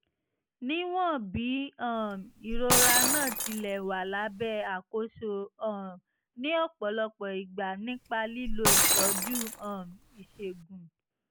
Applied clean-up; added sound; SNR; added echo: none; Shatter; -1 dB; none.